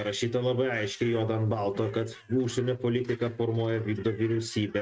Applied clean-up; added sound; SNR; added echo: neural mask model RNNoise.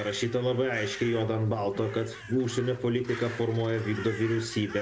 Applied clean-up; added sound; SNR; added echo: none; Crow; 16 dB; none.